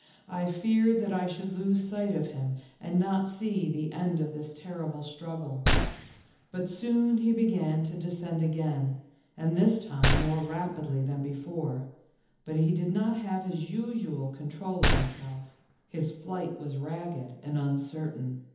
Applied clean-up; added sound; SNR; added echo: none; Gunshot, gunfire; 2 dB; reverberation time 1.3 s.